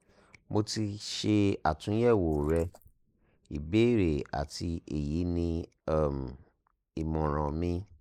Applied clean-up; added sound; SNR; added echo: neural mask model Resemble Enhance denoiser.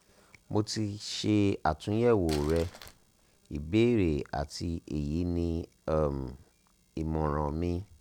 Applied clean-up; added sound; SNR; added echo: none; Crumpling, crinkling; 18 dB; none.